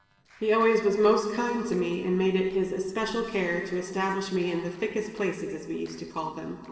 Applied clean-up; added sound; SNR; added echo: neural separator model SepFormer DNS4.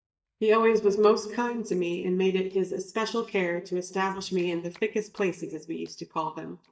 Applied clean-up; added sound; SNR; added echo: neural mask model DeepFilterNet 3.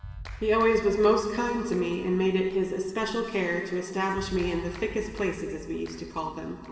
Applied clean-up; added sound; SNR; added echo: none; Clapping; 16 dB; reverberation time 2.2 s.